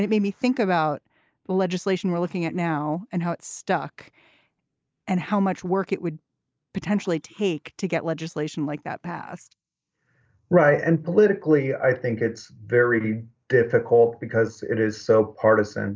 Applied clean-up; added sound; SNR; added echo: neural mask model Resemble Enhance denoiser.